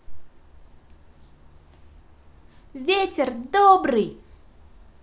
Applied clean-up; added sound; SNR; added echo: none; none; none; none.